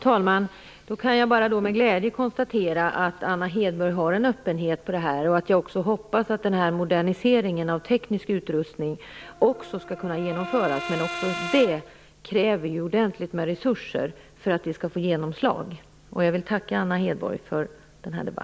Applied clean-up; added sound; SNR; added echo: none; Brass instrument; 11 dB; none.